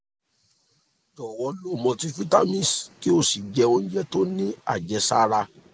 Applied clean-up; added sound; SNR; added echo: none; none; none; none.